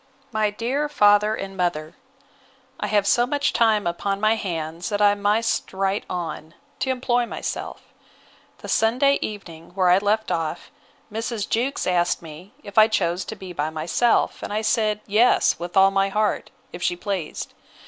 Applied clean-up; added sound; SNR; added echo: none; none; none; none.